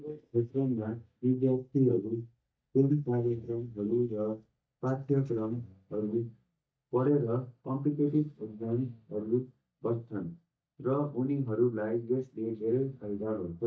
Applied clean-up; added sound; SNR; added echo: neural mask model DeepFilterNet 3.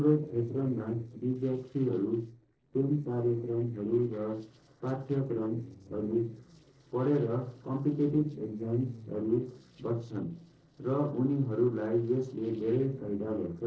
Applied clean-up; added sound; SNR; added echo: neural separator model SepFormer DNS4.